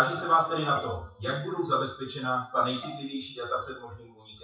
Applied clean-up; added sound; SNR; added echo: classical method WPE with log-MMSE.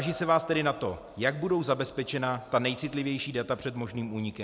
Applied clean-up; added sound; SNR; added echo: none; none; none; none.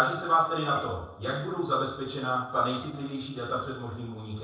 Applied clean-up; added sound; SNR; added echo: neural separator model SepFormer DNS4.